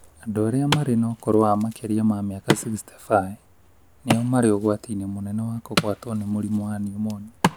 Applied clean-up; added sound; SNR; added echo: none; Wood; 7 dB; none.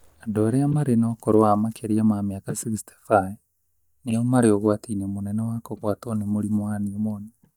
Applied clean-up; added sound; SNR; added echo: neural mask model DeepFilterNet 3.